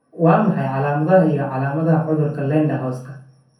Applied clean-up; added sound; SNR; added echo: none; none; none; reverberation time 0.5 s.